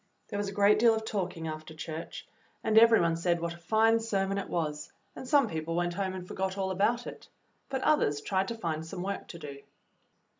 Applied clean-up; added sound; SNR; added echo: none; none; none; none.